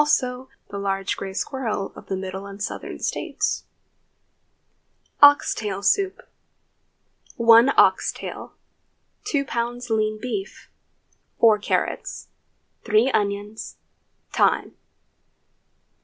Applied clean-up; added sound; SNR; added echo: none; none; none; none.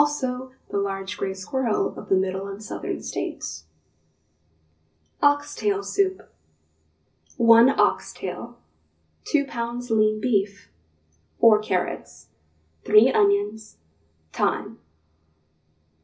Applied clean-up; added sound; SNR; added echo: none; none; none; reverberation time 0.4 s.